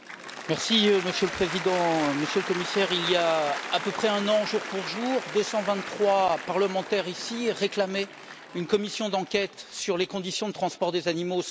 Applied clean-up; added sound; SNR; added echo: none; Applause / Cheering; 10 dB; none.